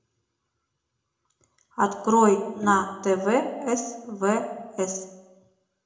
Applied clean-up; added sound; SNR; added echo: none; Bowed string instrument; 19 dB; reverberation time 0.6 s.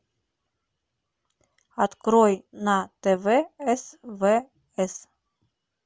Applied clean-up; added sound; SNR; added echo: none; none; none; none.